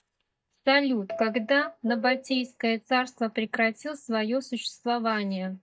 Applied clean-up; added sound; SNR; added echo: neural mask model DeepFilterNet 3.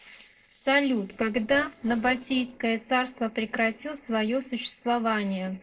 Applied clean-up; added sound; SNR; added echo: neural separator model SepFormer DNS4.